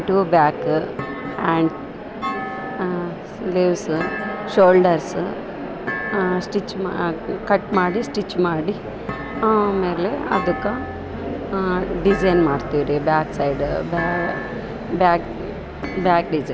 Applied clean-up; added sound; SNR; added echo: none; Thump, thud; 13 dB; none.